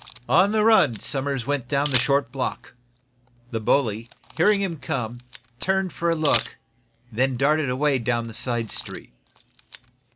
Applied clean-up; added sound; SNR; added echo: none; Camera; 16 dB; none.